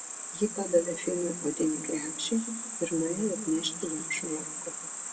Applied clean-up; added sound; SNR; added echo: none; Cricket; 4 dB; reverberation time 1.0 s.